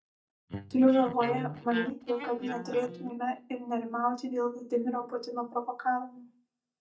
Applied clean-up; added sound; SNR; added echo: neural mask model DeepFilterNet 3.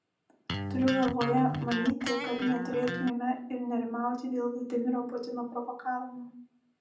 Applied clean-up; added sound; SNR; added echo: none; Electric guitar; 4 dB; reverberation time 0.6 s.